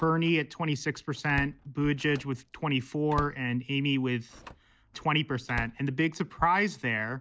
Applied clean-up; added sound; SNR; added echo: none; Slam; 17 dB; none.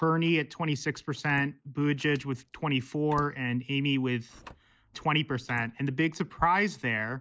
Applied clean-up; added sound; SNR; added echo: neural mask model Resemble Enhance denoiser.